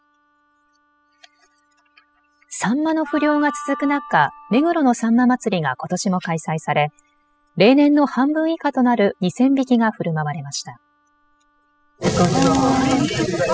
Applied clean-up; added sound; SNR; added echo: classical method spectral subtraction.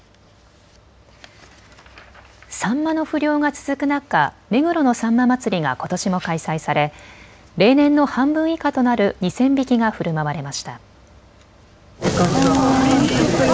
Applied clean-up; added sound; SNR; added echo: none; none; none; none.